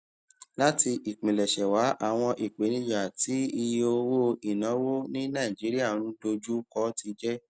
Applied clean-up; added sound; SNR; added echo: none; none; none; none.